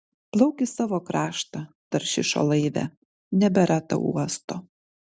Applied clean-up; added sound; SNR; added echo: none; none; none; none.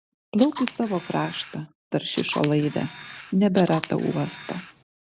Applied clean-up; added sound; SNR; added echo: none; Camera; 12 dB; none.